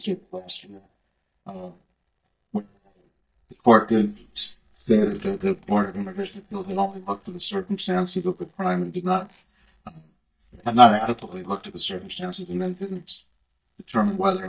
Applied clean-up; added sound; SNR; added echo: neural mask model DeepFilterNet 3.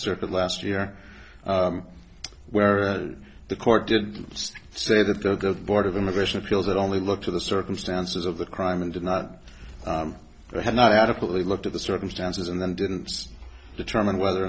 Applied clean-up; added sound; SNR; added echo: none; none; none; none.